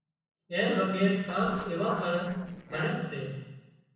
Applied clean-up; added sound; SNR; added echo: neural separator model SepFormer DNS4.